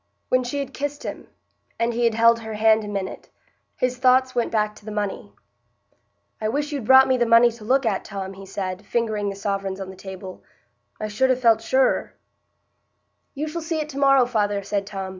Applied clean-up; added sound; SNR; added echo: none; none; none; none.